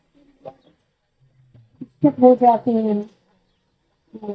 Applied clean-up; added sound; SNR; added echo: neural mask model DeepFilterNet 3.